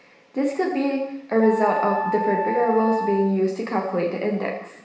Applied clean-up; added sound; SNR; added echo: none; Wind instrument, woodwind instrument; 7 dB; reverberation time 0.9 s.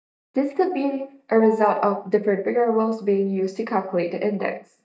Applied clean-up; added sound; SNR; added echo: neural mask model DeepFilterNet 3.